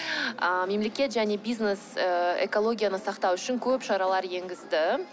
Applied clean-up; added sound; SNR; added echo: none; none; none; none.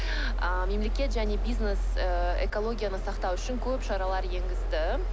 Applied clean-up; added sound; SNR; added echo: none; Mechanisms; -4 dB; none.